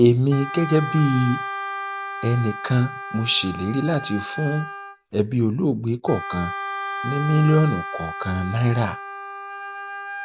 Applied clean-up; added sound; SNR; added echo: none; Wind instrument, woodwind instrument; 9 dB; none.